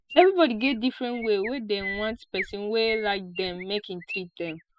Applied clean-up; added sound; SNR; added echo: none; Chirp, tweet; 12 dB; none.